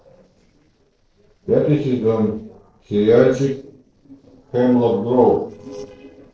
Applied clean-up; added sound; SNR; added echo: neural separator model SepFormer DNS4.